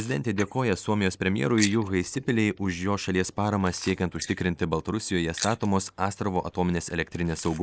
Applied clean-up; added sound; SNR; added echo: neural mask model Resemble Enhance denoiser.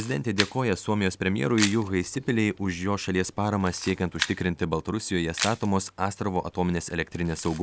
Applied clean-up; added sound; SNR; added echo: none; Camera; 11 dB; none.